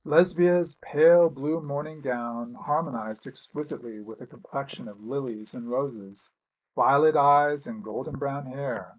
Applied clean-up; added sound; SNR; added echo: neural mask model Resemble Enhance denoiser.